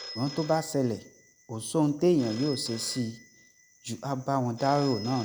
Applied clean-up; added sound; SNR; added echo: none; Telephone; 16 dB; none.